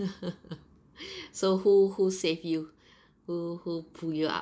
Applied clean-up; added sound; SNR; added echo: none; none; none; none.